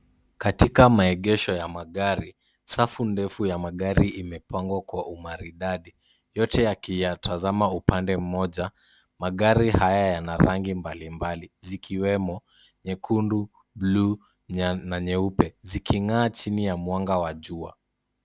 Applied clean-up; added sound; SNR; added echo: none; none; none; none.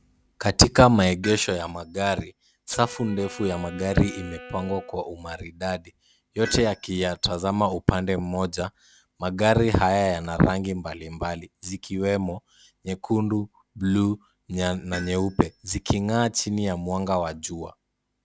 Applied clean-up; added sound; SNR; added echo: none; Tools + Wind instrument, woodwind instrument; 19 dB; none.